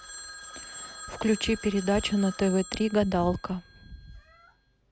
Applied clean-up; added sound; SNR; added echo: none; Telephone; 15 dB; none.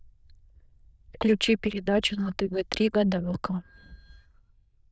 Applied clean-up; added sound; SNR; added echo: neural diffusion model UNIVERSE++.